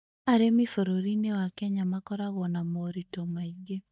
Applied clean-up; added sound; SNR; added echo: neural mask model DeepFilterNet 3.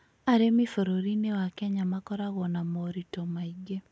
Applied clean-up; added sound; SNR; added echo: none; none; none; none.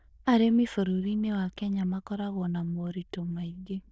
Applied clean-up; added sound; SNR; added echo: neural diffusion model UNIVERSE++.